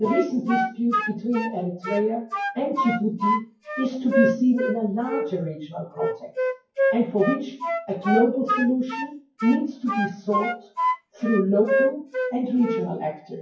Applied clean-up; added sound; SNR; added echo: classical method WPE with log-MMSE.